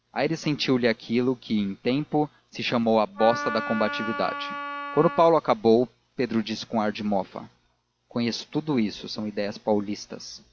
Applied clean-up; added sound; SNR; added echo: none; Wind instrument, woodwind instrument; 7 dB; none.